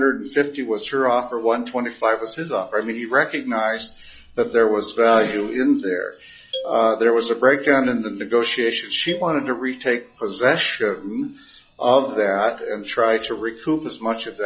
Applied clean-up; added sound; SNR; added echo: classical method log-MMSE.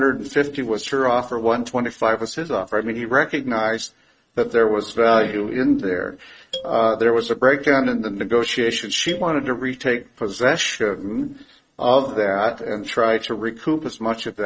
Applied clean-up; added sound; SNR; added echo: neural mask model RNNoise.